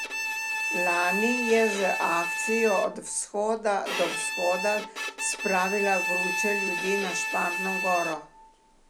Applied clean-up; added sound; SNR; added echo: none; Bowed string instrument; 2 dB; none.